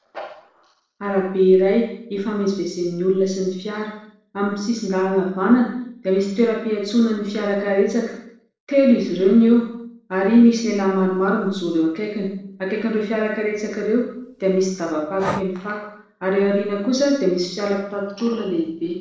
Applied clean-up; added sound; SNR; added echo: neural separator model SepFormer DNS4.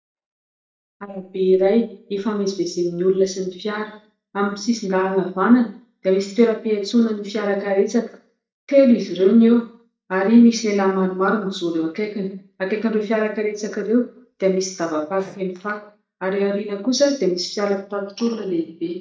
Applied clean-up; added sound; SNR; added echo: neural mask model DeepFilterNet 3.